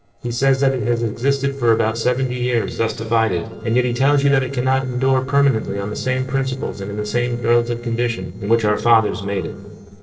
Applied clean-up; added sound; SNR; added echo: neural separator model SepFormer DNS4.